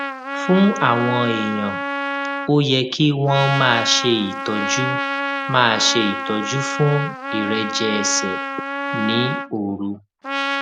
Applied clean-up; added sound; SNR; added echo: none; Trumpet; 4 dB; none.